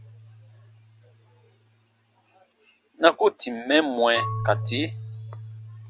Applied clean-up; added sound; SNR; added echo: none; Marimba, xylophone / Wood; 10 dB; none.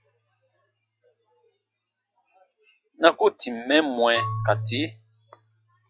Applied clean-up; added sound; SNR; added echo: classical method log-MMSE.